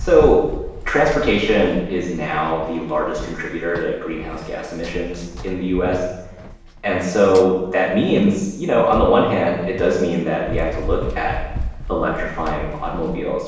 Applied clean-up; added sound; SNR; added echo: none; Run; 11 dB; reverberation time 0.9 s.